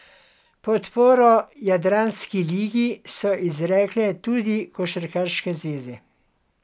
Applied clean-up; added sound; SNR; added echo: none; none; none; none.